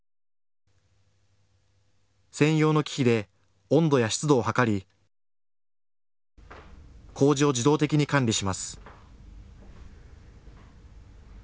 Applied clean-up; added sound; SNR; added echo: none; none; none; none.